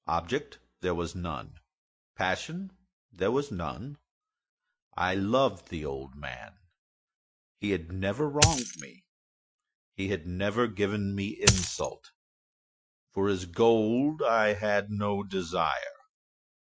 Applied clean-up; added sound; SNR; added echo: classical method Wiener filter.